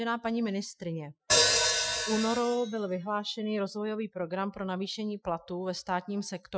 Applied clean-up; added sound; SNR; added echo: classical method Wiener filter.